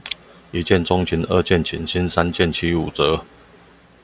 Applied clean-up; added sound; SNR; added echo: none; none; none; none.